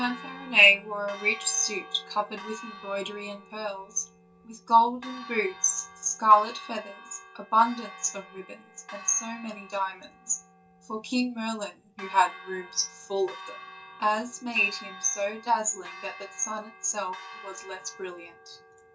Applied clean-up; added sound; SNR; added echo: none; Church bell; 17 dB; reverberation time 0.2 s.